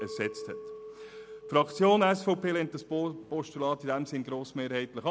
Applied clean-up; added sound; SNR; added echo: none; Chink, clink; 16 dB; none.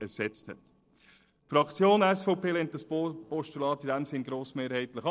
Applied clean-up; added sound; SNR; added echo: neural separator model SepFormer DNS4.